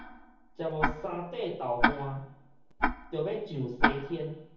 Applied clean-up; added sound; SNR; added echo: none; Tick-tock; -3 dB; reverberation time 0.7 s.